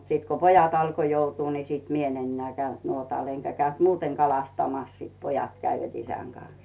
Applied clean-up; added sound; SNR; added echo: none; none; none; none.